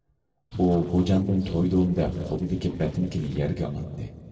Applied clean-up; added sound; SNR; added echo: neural separator model SepFormer DNS4.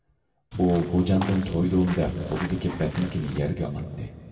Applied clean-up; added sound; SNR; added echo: none; Walk, footsteps / Bird vocalization, bird call, bird song; 12 dB; reverberation time 2.1 s.